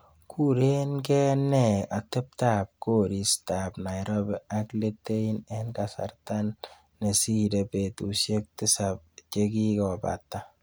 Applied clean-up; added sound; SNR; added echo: none; none; none; none.